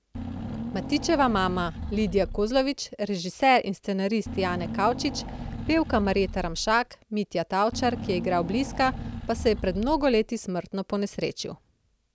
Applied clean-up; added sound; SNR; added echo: none; Engine / Car; 8 dB; none.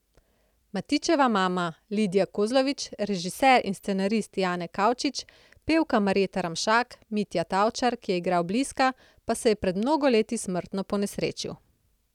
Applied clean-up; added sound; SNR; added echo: none; none; none; none.